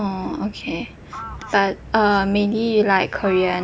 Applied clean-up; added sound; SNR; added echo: none; Fowl; 19 dB; none.